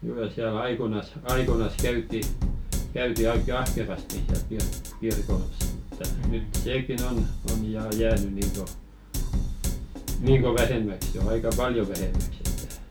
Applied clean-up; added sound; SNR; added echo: none; Drum kit; -1 dB; none.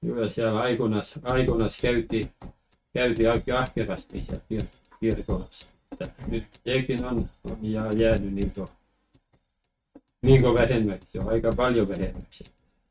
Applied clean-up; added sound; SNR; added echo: neural mask model RNNoise.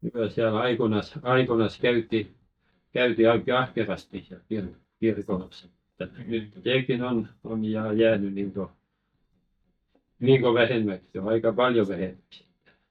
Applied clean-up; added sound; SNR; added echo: neural mask model DeepFilterNet 3.